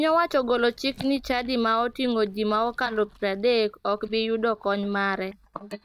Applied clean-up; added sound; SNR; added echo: neural mask model DeepFilterNet 3.